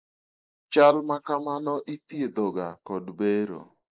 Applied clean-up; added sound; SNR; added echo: neural mask model Resemble Enhance denoiser.